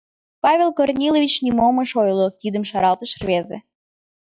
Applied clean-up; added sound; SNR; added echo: classical method log-MMSE.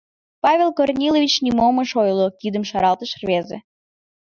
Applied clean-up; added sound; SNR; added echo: none; none; none; none.